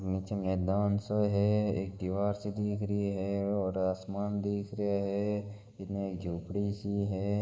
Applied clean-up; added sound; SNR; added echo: neural mask model Resemble Enhance denoiser.